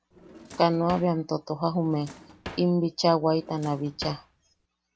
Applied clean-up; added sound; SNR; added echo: none; Drawer open or close; 18 dB; none.